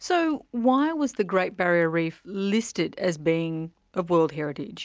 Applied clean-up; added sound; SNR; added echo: none; none; none; none.